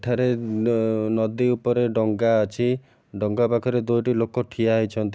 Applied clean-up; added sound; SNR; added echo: none; none; none; none.